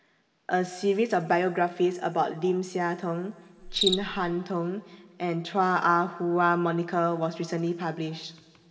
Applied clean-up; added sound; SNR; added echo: none; Cricket; 14 dB; reverberation time 2.9 s.